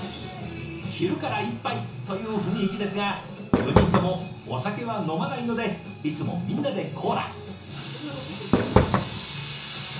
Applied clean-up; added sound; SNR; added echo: none; Fireworks; -4 dB; reverberation time 0.8 s.